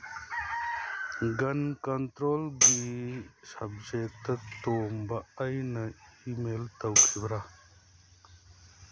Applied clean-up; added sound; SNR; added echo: none; Tambourine; -5 dB; none.